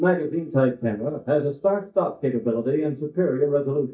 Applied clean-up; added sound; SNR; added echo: neural mask model DeepFilterNet 3.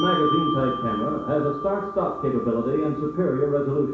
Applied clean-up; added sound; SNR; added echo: none; Bell; 7 dB; reverberation time 0.7 s.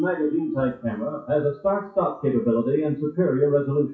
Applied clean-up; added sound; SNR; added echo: classical method WPE with log-MMSE.